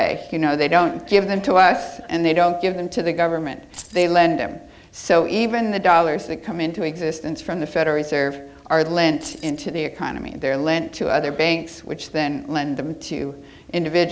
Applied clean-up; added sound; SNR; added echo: none; Keys jangling; 19 dB; none.